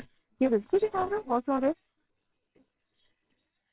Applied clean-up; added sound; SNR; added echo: neural separator model SepFormer WHAMR!.